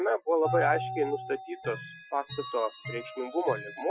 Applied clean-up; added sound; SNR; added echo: classical method Wiener filter.